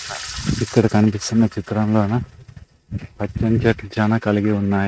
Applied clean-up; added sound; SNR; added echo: neural mask model RNNoise.